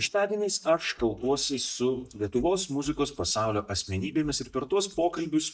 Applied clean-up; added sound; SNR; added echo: neural mask model DeepFilterNet 3.